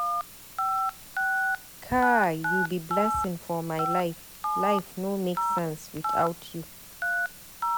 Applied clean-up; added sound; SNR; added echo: none; Telephone; 0 dB; none.